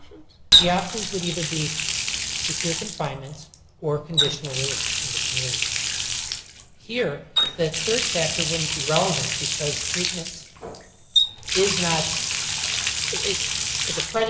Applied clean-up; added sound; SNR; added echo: none; Water tap, faucet; -4 dB; none.